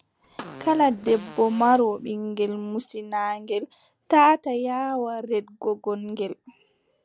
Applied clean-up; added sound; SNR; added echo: none; Fart; 16 dB; none.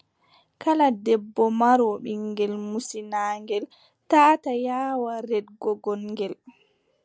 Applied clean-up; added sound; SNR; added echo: none; none; none; none.